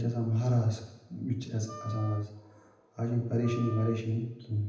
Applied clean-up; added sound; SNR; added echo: none; Wind instrument, woodwind instrument; 17 dB; reverberation time 0.9 s.